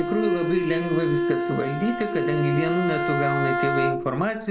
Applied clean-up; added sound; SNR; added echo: none; Bowed string instrument; 0 dB; none.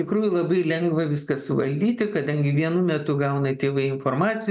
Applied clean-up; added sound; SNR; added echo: none; none; none; none.